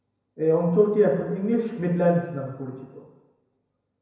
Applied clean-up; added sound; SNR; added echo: none; none; none; reverberation time 1.0 s.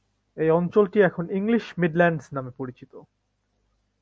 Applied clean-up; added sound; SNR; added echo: none; none; none; none.